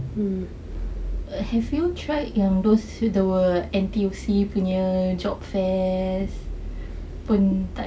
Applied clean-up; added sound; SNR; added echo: none; none; none; none.